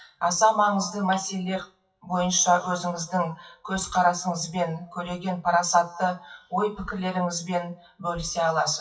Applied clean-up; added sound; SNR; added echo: classical method WPE with log-MMSE.